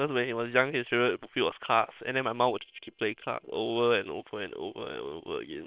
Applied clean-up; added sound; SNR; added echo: neural separator model SepFormer WHAM!.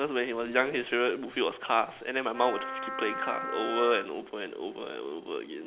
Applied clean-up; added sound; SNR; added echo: none; Wind instrument, woodwind instrument; 6 dB; none.